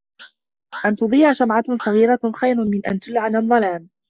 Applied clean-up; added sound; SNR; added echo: neural mask model Resemble Enhance denoiser.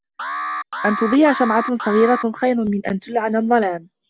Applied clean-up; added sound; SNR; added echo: none; Alarm; 9 dB; none.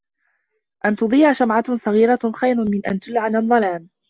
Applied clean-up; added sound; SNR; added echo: none; none; none; none.